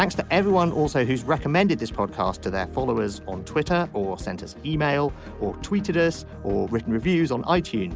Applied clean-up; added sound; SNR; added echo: none; none; none; none.